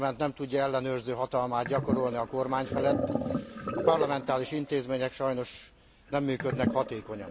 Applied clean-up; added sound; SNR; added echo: none; Sink (filling or washing); 4 dB; none.